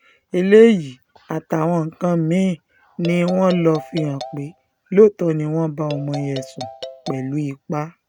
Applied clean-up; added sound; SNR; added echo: neural mask model RNNoise.